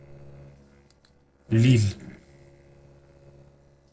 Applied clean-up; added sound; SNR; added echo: neural separator model SepFormer DNS4.